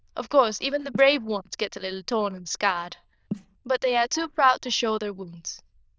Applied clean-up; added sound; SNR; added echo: neural diffusion model UNIVERSE++.